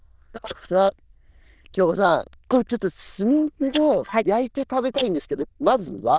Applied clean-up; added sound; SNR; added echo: neural diffusion model UNIVERSE++.